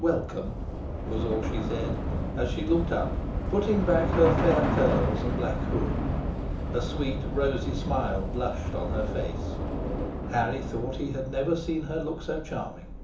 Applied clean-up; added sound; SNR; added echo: none; Subway, metro, underground / Train; 0 dB; reverberation time 0.7 s.